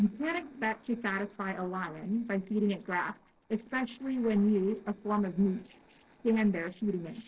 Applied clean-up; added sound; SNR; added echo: neural separator model SepFormer DNS4.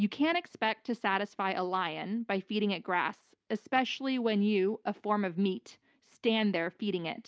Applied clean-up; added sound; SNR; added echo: none; none; none; none.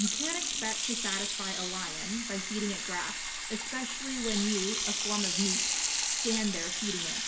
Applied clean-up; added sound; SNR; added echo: none; Sink (filling or washing) / Water tap, faucet; -3 dB; reverberation time 0.5 s.